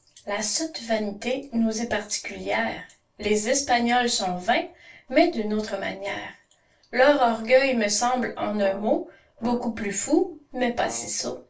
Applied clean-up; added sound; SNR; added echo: none; Brass instrument; 16 dB; reverberation time 0.2 s.